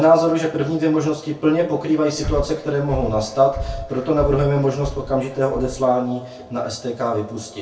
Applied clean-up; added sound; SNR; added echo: none; Breathing; 10 dB; reverberation time 0.3 s.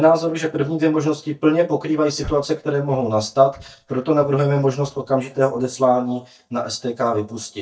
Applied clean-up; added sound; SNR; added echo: neural mask model DeepFilterNet 3.